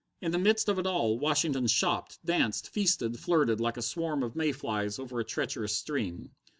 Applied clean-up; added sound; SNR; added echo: none; none; none; none.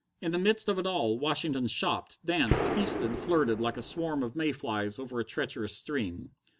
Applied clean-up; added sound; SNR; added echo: none; Gunshot, gunfire; 3 dB; none.